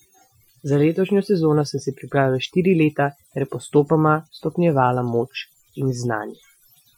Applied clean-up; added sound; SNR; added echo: classical method Wiener filter.